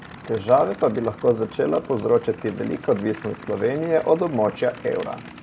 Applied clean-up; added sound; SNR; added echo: none; Idling / Aircraft; 18 dB; none.